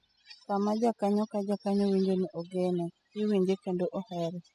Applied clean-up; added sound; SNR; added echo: classical method spectral subtraction.